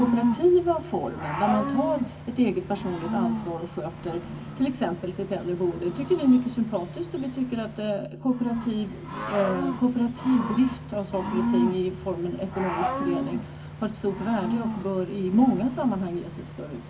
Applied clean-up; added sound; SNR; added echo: none; Cricket / Growling; 6 dB; reverberation time 0.3 s.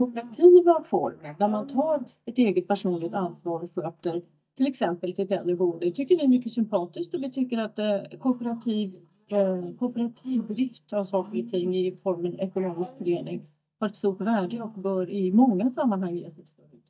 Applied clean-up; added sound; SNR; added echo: neural mask model DeepFilterNet 3.